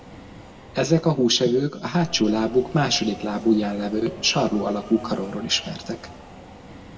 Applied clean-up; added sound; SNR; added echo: none; Subway, metro, underground; 16 dB; reverberation time 1.5 s.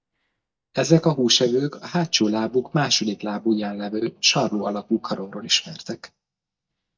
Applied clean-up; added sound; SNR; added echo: neural mask model DeepFilterNet 3.